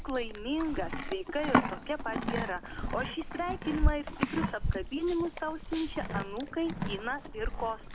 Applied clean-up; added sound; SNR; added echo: none; Livestock, farm animals, working animals; -1 dB; none.